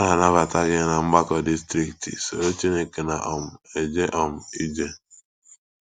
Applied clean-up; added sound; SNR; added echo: none; none; none; none.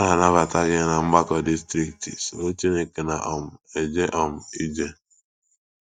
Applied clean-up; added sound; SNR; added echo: neural mask model DeepFilterNet 3.